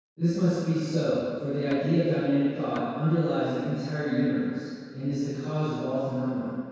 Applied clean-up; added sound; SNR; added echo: none; Percussion; 16 dB; reverberation time 2.0 s.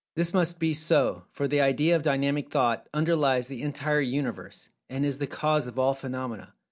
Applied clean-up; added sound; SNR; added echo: none; none; none; none.